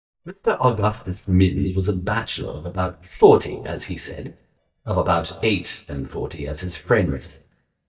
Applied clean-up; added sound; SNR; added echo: neural mask model DeepFilterNet 3.